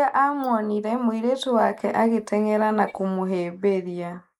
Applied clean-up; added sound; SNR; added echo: neural mask model Resemble Enhance denoiser.